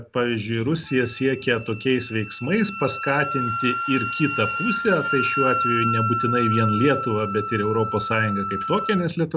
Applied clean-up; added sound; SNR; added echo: none; Wind instrument, woodwind instrument; 4 dB; none.